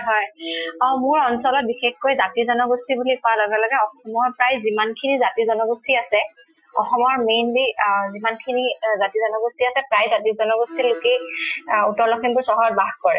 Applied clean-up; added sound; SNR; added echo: classical method Wiener filter.